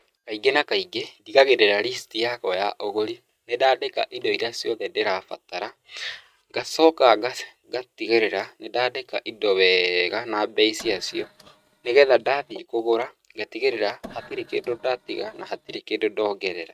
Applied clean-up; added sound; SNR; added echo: neural mask model RNNoise.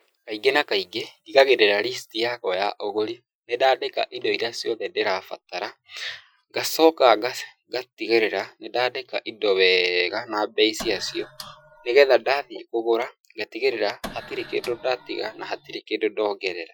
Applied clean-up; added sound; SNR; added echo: classical method Wiener filter.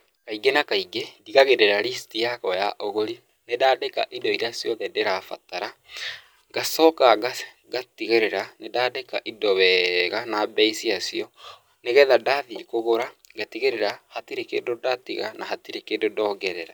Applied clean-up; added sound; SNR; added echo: none; none; none; none.